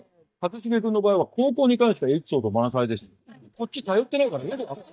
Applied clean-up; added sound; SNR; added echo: neural mask model DeepFilterNet 3.